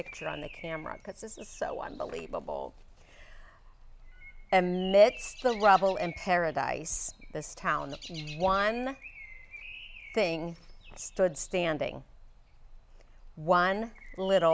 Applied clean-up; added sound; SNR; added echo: none; Bird + Chirp, tweet; 19 dB; none.